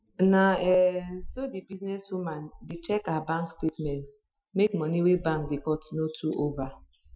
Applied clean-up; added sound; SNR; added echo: classical method Wiener filter.